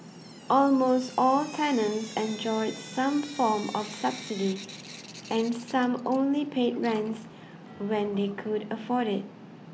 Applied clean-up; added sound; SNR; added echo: none; Drip / Sink (filling or washing); 18 dB; none.